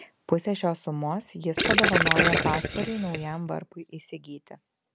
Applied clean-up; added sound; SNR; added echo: none; Gurgling; -5 dB; none.